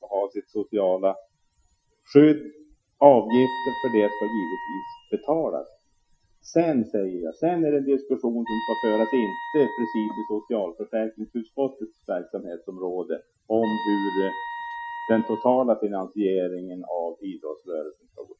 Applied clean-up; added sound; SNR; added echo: classical method Wiener filter.